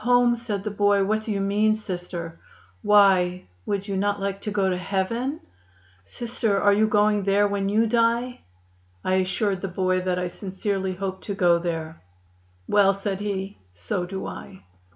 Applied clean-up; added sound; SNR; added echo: none; none; none; none.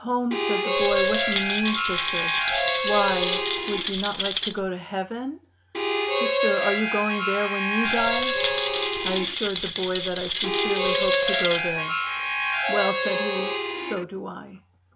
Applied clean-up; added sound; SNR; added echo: none; Rattle + Harmonica; -4 dB; none.